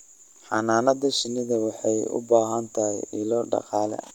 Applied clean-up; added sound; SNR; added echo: none; none; none; none.